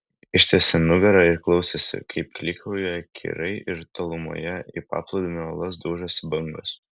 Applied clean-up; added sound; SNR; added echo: none; none; none; none.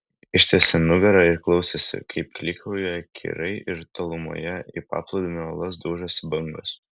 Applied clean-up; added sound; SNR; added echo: none; Finger snapping; 12 dB; none.